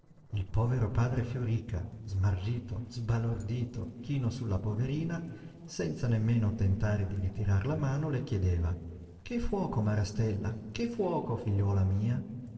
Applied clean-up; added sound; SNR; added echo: neural separator model SepFormer DNS4.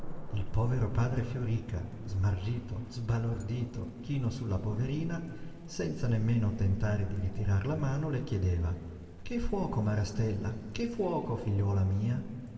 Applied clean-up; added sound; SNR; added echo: none; Thunder / Rain; 20 dB; reverberation time 2.9 s.